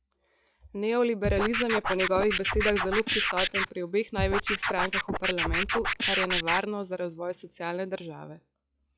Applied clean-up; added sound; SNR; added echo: classical method log-MMSE.